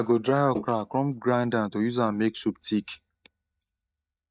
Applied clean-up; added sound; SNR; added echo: neural mask model DeepFilterNet 3.